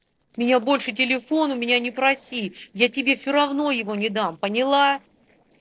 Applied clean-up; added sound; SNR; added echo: neural separator model SepFormer DNS4.